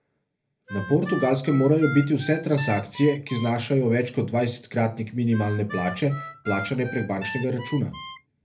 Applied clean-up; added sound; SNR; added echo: none; Harmonica; 12 dB; reverberation time 0.3 s.